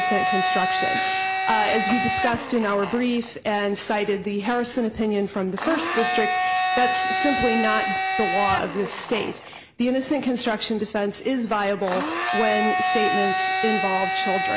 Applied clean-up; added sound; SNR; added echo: none; Domestic sounds, home sounds; 1 dB; none.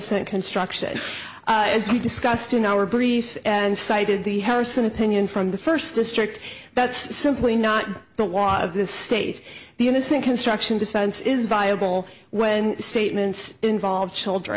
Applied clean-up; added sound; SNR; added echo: none; none; none; none.